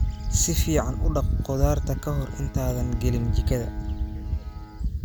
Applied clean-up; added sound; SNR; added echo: none; Bowed string instrument; 18 dB; none.